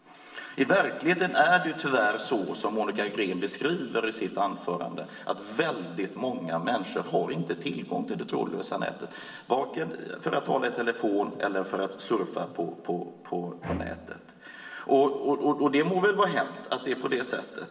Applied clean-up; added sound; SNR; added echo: none; Bowed string instrument; 14 dB; reverberation time 2.3 s.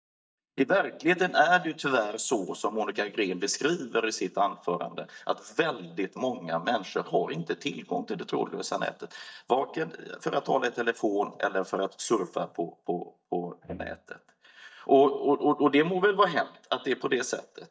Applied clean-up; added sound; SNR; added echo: neural mask model DeepFilterNet 3.